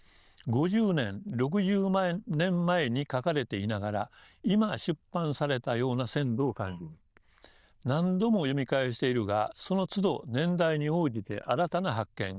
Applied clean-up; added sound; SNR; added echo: neural diffusion model UNIVERSE++.